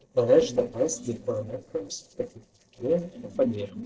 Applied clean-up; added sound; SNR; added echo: neural separator model SepFormer DNS4.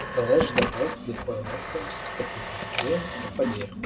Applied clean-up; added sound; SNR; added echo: none; Printer; 3 dB; reverberation time 1.4 s.